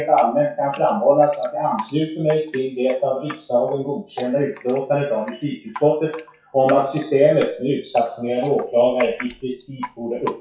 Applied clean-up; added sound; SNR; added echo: classical method WPE with log-MMSE.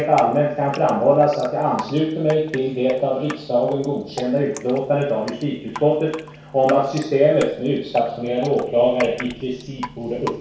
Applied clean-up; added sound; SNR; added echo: none; Drip; 17 dB; reverberation time 0.6 s.